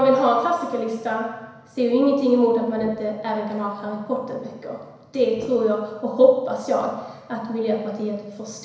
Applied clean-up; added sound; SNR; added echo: none; Brass instrument; 20 dB; reverberation time 1.0 s.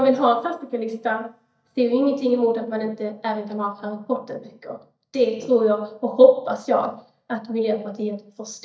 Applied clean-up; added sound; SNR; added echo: neural mask model DeepFilterNet 3.